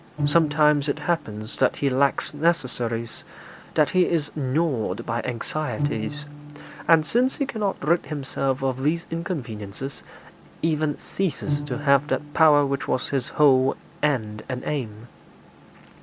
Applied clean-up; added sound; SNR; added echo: none; Bowed string instrument; 10 dB; none.